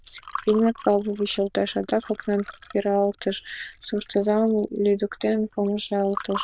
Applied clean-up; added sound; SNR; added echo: neural diffusion model UNIVERSE++.